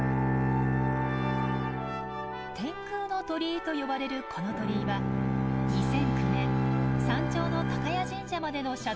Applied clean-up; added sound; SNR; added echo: none; Bowed string instrument; -4 dB; none.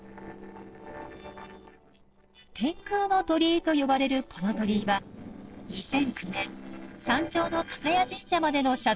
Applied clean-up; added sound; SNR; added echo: neural separator model SepFormer DNS4.